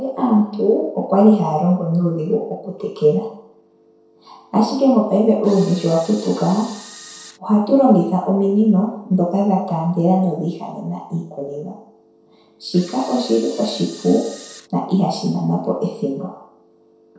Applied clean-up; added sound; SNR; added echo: neural separator model SepFormer DNS4.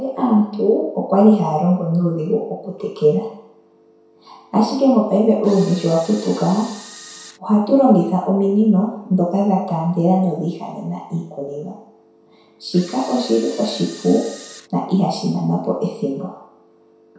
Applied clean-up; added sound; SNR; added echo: none; Camera; 19 dB; reverberation time 0.7 s.